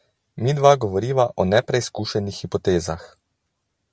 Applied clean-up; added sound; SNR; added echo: none; none; none; none.